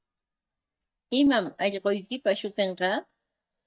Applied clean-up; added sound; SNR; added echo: neural mask model DeepFilterNet 3.